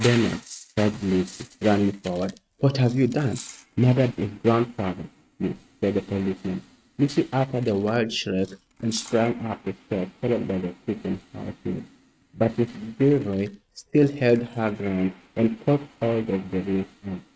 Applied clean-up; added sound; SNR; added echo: neural mask model RNNoise.